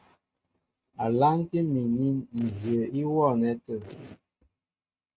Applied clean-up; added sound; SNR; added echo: neural mask model RNNoise.